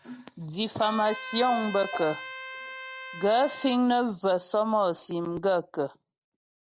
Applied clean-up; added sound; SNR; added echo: none; Trumpet; 12 dB; none.